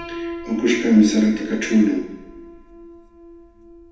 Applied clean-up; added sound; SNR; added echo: none; Piano; 15 dB; reverberation time 0.9 s.